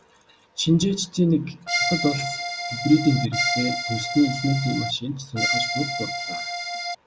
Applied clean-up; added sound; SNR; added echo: none; Accordion; 2 dB; none.